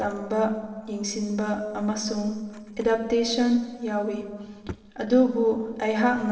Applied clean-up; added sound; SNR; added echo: neural separator model SepFormer DNS4.